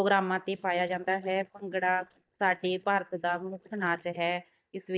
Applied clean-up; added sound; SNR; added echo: neural mask model DeepFilterNet 3.